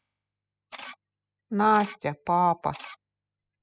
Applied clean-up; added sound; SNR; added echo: classical method spectral subtraction.